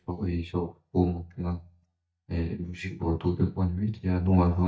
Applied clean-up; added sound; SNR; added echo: neural mask model DeepFilterNet 3.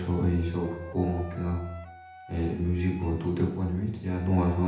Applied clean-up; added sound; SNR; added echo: none; Wind instrument, woodwind instrument; 20 dB; reverberation time 0.8 s.